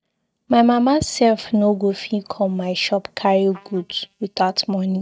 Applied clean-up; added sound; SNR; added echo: neural mask model DeepFilterNet 3.